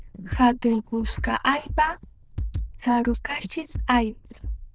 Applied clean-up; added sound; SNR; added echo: neural diffusion model UNIVERSE++.